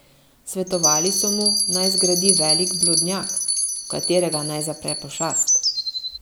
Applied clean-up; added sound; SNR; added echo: none; Bell + Bird; -3 dB; none.